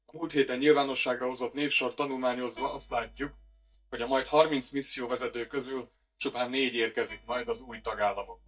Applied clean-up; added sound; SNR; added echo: neural mask model DeepFilterNet 3.